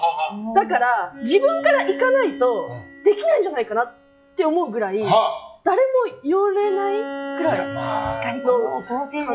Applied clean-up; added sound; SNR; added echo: classical method log-MMSE.